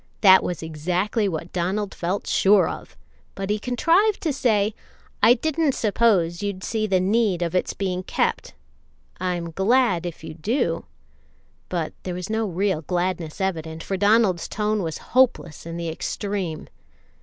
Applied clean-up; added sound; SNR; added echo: none; none; none; none.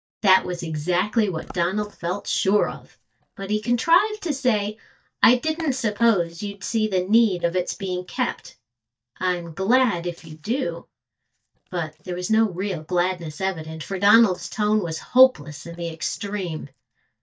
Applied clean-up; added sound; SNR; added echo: neural mask model DeepFilterNet 3.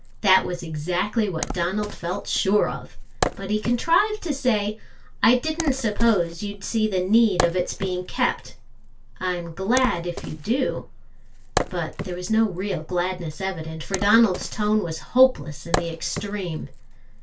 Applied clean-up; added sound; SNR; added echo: none; Wood; 11 dB; reverberation time 0.2 s.